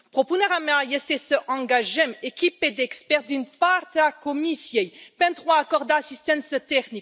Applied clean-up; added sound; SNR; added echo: none; none; none; none.